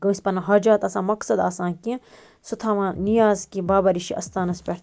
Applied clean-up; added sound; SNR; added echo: neural mask model DeepFilterNet 3.